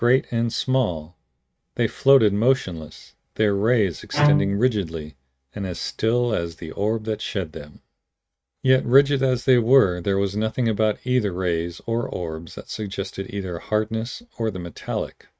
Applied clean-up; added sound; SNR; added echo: neural mask model RNNoise.